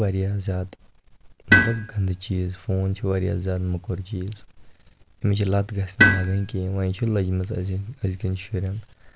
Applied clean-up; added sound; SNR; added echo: none; Tools; 2 dB; none.